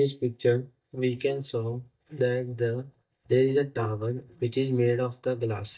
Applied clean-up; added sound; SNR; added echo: neural mask model DeepFilterNet 3.